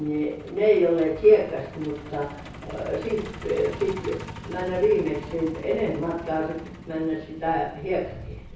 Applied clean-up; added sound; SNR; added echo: none; Truck; 14 dB; reverberation time 0.6 s.